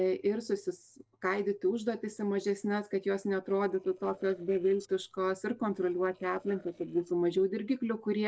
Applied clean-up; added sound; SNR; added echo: neural separator model SepFormer DNS4.